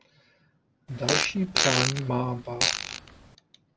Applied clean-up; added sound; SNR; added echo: none; Fart; -3 dB; none.